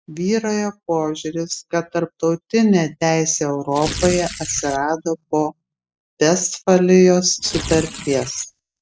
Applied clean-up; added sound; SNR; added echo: classical method spectral subtraction.